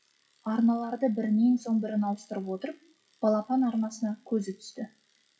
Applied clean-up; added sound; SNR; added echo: classical method WPE with log-MMSE.